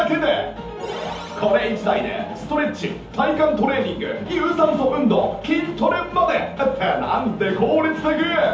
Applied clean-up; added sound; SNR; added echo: none; none; none; reverberation time 0.6 s.